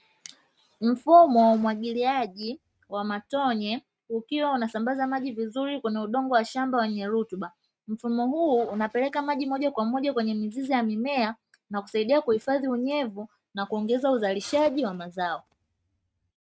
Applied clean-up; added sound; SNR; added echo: neural mask model RNNoise.